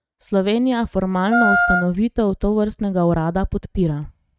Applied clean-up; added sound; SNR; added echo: neural mask model RNNoise.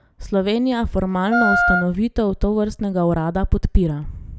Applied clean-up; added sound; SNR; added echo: none; Wind instrument, woodwind instrument; -1 dB; none.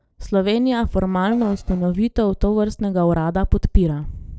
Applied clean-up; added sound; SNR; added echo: neural separator model SepFormer DNS4.